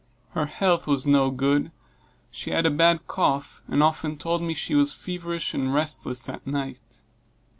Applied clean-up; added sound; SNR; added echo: none; none; none; none.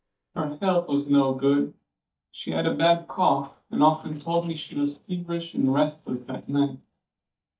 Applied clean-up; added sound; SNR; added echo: neural mask model DeepFilterNet 3.